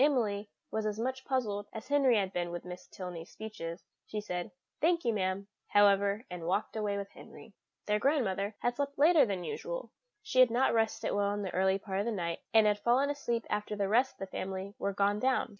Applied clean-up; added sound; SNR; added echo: none; none; none; none.